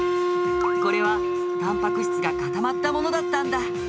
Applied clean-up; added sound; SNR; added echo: none; Wind instrument, woodwind instrument; -4 dB; none.